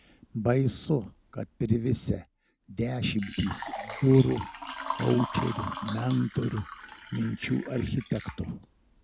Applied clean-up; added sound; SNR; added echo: none; Water / Liquid; 9 dB; none.